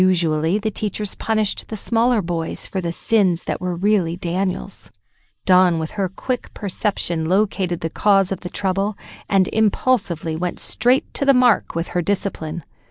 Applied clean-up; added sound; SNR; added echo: neural mask model Resemble Enhance denoiser.